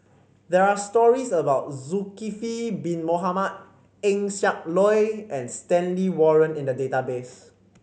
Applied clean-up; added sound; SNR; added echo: none; none; none; none.